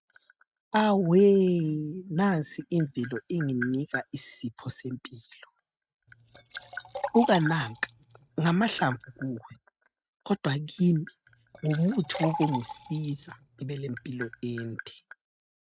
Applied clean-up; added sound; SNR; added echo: neural mask model RNNoise.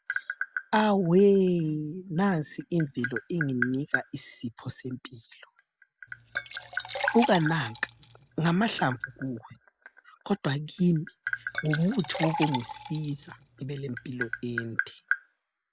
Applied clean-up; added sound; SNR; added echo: none; Tap + Liquid; 8 dB; none.